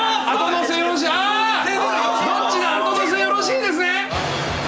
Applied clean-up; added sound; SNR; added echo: none; Brass instrument; 14 dB; none.